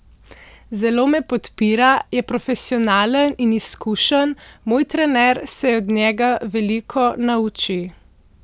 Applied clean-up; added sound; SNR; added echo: none; none; none; none.